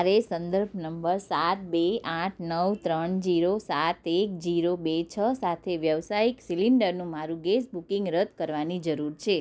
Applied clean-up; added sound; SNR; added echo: none; none; none; none.